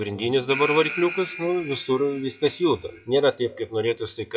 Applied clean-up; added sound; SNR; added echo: classical method WPE with log-MMSE.